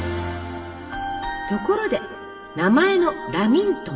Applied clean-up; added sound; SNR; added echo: none; Wind instrument, woodwind instrument; 20 dB; reverberation time 1.4 s.